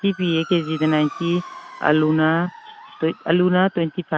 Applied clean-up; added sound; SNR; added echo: none; Motor vehicle (road) / Siren; 18 dB; none.